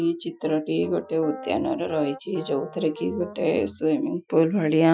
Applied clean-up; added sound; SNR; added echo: classical method Wiener filter.